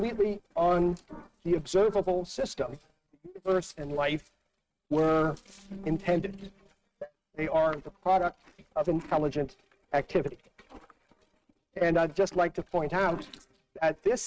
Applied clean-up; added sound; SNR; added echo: neural mask model RNNoise.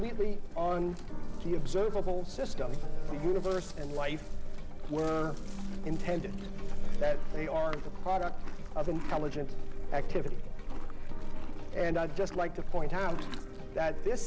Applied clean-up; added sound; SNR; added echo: none; Livestock, farm animals, working animals; -4 dB; none.